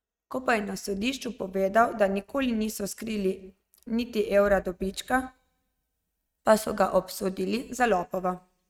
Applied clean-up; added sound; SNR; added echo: neural mask model RNNoise.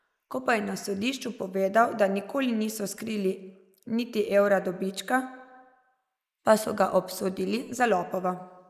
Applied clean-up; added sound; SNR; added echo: neural mask model Resemble Enhance denoiser.